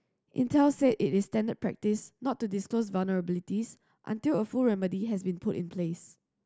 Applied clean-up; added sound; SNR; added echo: none; none; none; none.